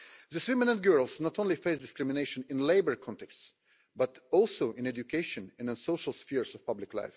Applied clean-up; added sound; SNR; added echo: none; none; none; none.